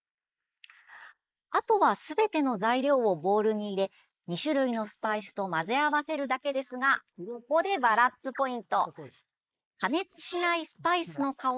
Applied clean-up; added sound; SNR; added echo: neural mask model Resemble Enhance denoiser.